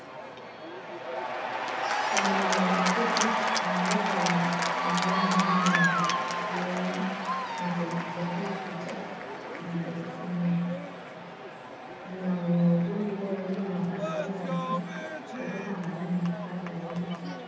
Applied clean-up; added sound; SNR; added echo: none; Applause / Cheering; -1 dB; reverberation time 1.1 s.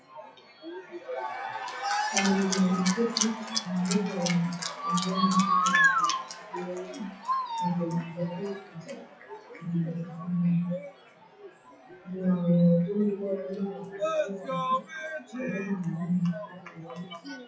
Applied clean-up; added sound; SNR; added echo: classical method WPE with log-MMSE.